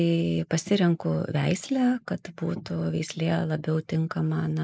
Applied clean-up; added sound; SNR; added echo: neural mask model Resemble Enhance denoiser.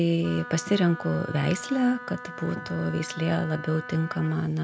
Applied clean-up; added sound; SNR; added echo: none; Wind instrument, woodwind instrument; 14 dB; none.